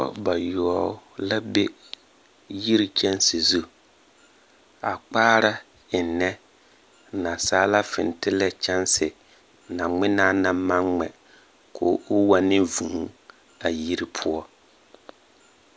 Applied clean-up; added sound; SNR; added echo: none; none; none; none.